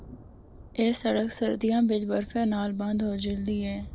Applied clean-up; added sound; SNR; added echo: none; Thunder; 18 dB; none.